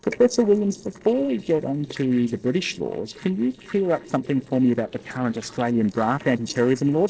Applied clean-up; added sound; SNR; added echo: neural separator model SepFormer DNS4.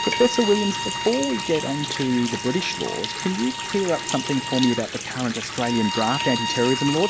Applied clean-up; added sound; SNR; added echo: none; Water tap, faucet + Bowed string instrument; 5 dB; none.